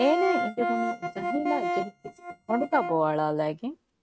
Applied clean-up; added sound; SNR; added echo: neural mask model RNNoise.